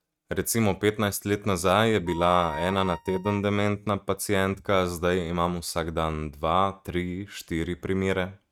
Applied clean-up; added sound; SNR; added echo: neural mask model RNNoise.